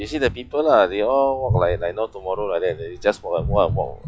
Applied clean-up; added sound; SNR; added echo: classical method log-MMSE.